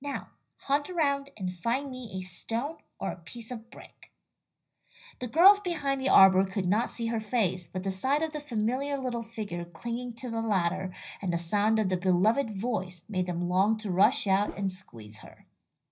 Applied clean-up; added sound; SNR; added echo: none; Whoosh, swoosh, swish; 13 dB; reverberation time 0.4 s.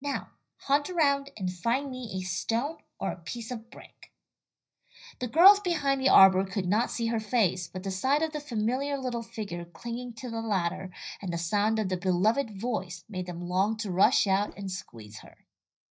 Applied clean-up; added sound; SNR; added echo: neural mask model DeepFilterNet 3.